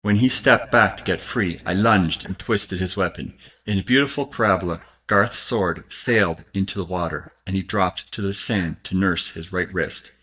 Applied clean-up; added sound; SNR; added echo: neural mask model DeepFilterNet 3.